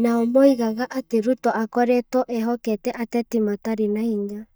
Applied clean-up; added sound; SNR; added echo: neural mask model DeepFilterNet 3.